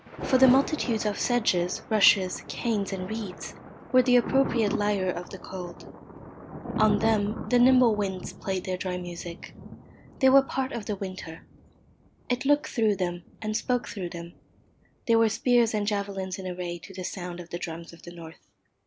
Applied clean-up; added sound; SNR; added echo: none; Thunder; 12 dB; none.